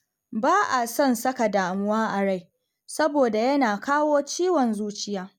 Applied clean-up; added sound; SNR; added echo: none; none; none; none.